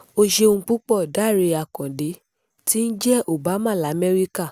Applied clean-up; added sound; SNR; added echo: none; none; none; none.